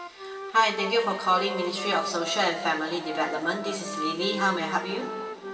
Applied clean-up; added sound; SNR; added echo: none; Wind instrument, woodwind instrument; 9 dB; reverberation time 2.5 s.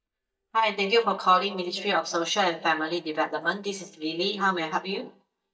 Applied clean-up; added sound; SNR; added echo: neural mask model DeepFilterNet 3.